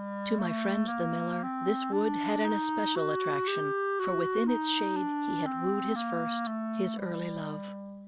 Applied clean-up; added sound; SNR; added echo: none; Wind instrument, woodwind instrument; -1 dB; none.